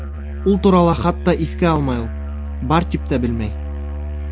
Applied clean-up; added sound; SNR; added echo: none; Musical instrument; 6 dB; none.